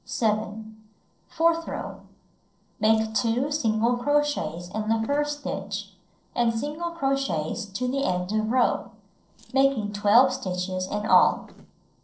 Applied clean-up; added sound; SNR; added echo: neural separator model SepFormer DNS4.